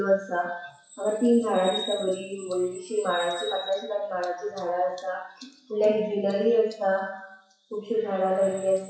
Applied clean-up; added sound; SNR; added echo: classical method WPE with log-MMSE.